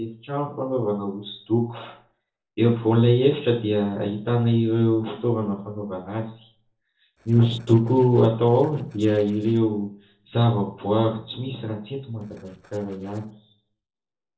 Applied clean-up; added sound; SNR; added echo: neural separator model SepFormer DNS4.